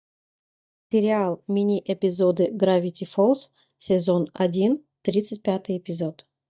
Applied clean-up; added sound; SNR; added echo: neural mask model DeepFilterNet 3.